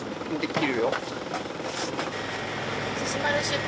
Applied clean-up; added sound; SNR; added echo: none; none; none; none.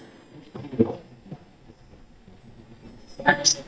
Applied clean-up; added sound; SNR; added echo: neural mask model DeepFilterNet 3.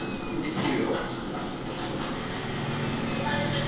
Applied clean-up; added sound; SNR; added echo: none; Bird; 9 dB; reverberation time 0.6 s.